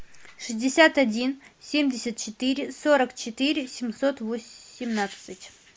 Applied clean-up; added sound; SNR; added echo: none; none; none; none.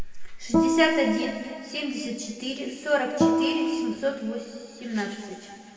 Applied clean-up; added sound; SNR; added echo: none; Guitar; -5 dB; reverberation time 2.2 s.